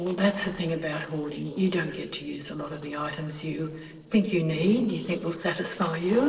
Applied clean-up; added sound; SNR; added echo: neural separator model SepFormer DNS4.